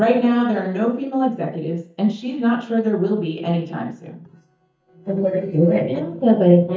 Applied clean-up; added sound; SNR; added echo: neural mask model DeepFilterNet 3.